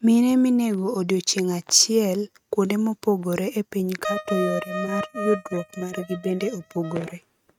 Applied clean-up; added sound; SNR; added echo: neural mask model RNNoise.